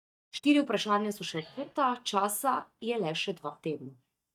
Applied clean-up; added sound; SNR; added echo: neural mask model DeepFilterNet 3.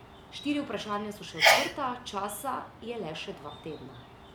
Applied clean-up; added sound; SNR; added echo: none; Sneeze; -4 dB; none.